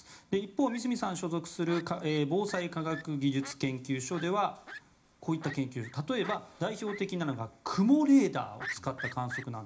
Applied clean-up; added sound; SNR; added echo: none; Fowl; 16 dB; reverberation time 0.4 s.